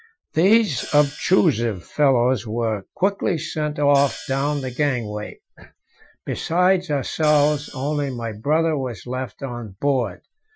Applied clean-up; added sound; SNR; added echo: classical method Wiener filter.